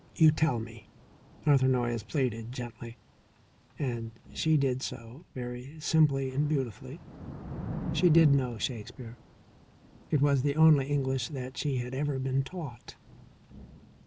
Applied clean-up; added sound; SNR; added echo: none; Thunder / Rain; 16 dB; none.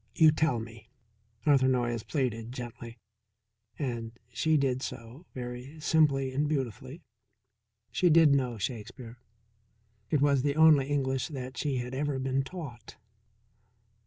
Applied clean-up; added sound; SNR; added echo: none; none; none; none.